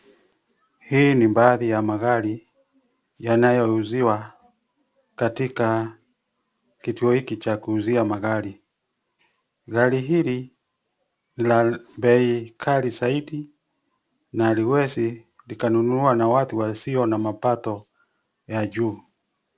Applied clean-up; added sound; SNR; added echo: none; none; none; none.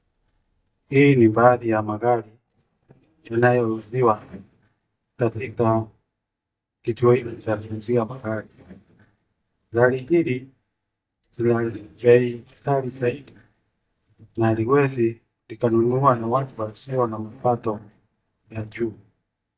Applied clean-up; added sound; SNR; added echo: neural mask model DeepFilterNet 3.